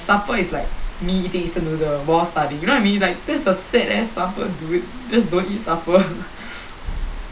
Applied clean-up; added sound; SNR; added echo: none; Rain; 10 dB; none.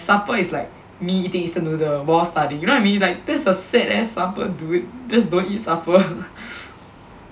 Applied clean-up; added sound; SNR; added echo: none; none; none; none.